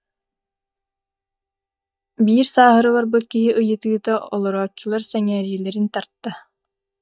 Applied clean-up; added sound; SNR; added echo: neural mask model DeepFilterNet 3.